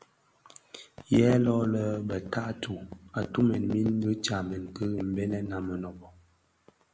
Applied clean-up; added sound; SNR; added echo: none; none; none; none.